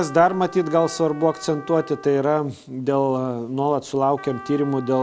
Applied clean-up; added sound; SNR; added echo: none; Trumpet; 19 dB; none.